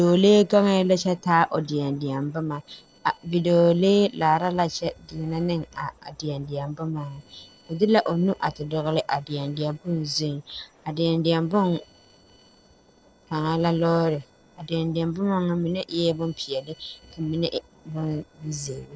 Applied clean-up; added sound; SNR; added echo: neural separator model SepFormer DNS4.